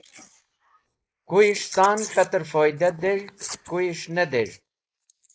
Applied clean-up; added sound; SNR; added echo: neural mask model Resemble Enhance denoiser.